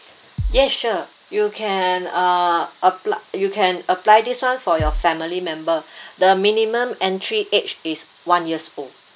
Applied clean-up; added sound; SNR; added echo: none; Bass drum; 4 dB; none.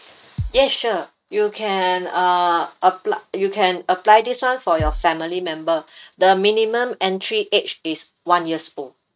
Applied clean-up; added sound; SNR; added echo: neural mask model RNNoise.